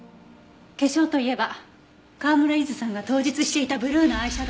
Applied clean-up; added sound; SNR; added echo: none; none; none; none.